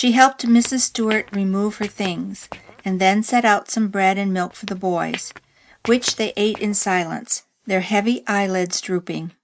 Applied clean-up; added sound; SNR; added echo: neural mask model RNNoise.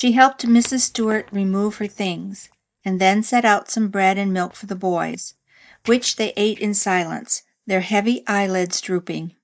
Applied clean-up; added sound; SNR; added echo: neural mask model DeepFilterNet 3.